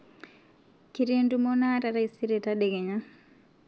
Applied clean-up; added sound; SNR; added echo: none; none; none; none.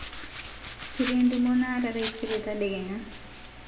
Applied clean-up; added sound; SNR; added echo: none; Domestic sounds, home sounds; 8 dB; reverberation time 0.5 s.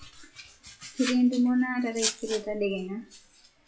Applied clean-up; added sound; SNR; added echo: classical method WPE with log-MMSE.